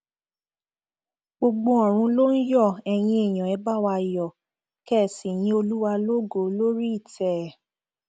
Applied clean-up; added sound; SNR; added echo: none; none; none; none.